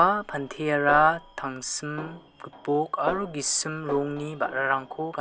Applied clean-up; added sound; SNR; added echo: none; Snare drum; 15 dB; none.